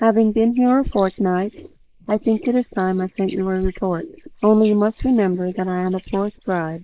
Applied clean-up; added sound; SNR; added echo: neural mask model Resemble Enhance denoiser.